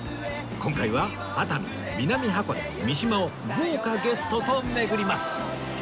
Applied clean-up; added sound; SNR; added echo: none; none; none; none.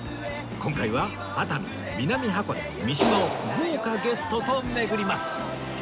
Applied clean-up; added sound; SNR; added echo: none; Clapping; 8 dB; none.